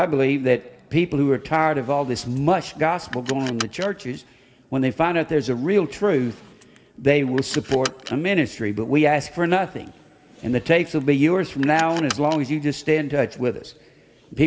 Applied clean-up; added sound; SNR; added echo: none; Car; 19 dB; reverberation time 1.8 s.